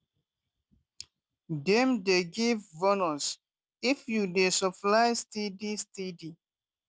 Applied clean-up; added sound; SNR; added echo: none; none; none; none.